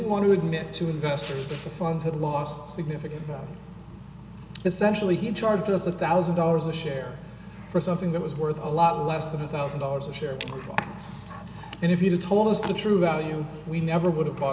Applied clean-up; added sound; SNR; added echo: none; none; none; none.